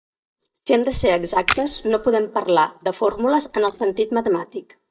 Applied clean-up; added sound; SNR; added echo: neural mask model DeepFilterNet 3.